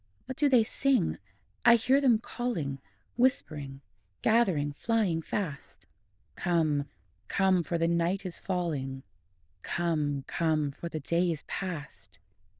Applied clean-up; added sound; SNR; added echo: neural diffusion model UNIVERSE++.